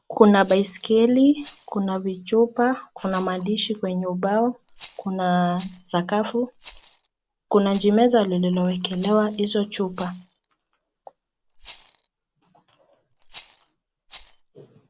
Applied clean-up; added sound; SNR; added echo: none; Rattle; 19 dB; none.